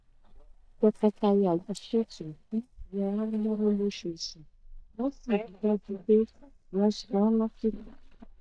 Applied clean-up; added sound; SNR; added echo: neural mask model DeepFilterNet 3.